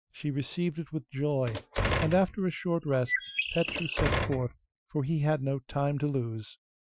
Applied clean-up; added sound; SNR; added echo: classical method Wiener filter.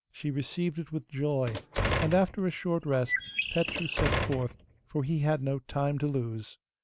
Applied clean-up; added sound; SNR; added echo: none; Door + Bird; 2 dB; none.